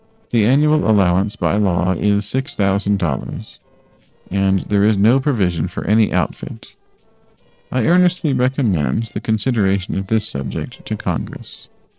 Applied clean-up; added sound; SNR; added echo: neural separator model SepFormer DNS4.